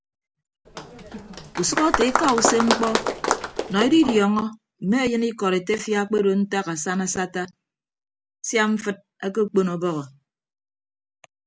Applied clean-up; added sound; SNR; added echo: none; Applause; 2 dB; none.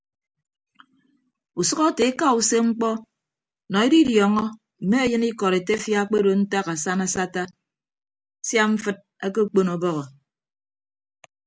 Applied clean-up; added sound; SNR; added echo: none; none; none; none.